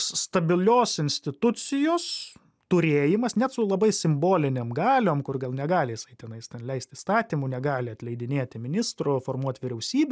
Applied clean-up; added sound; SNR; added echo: none; none; none; none.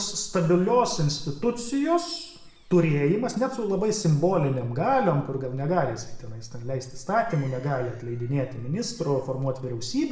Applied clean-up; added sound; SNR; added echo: none; Gull, seagull / Fowl; 15 dB; reverberation time 0.7 s.